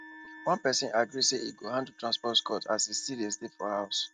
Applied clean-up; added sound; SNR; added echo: neural mask model RNNoise.